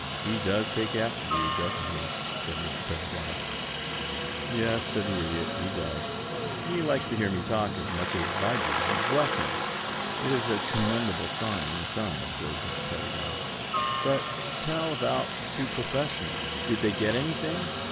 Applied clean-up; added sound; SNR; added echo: none; Aircraft; 0 dB; none.